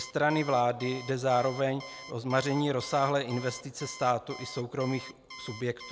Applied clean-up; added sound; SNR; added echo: none; Alarm; 17 dB; none.